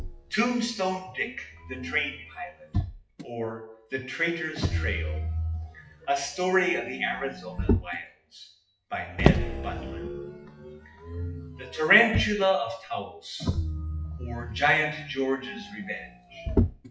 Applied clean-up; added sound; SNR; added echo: classical method WPE with log-MMSE.